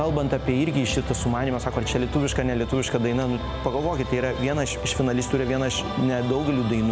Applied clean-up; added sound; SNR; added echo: none; none; none; none.